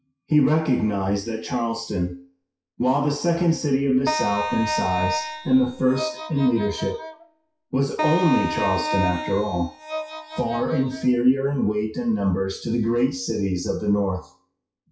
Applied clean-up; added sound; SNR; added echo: classical method WPE with log-MMSE.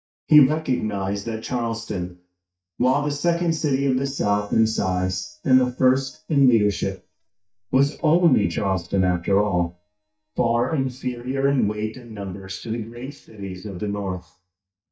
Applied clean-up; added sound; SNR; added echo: neural mask model DeepFilterNet 3.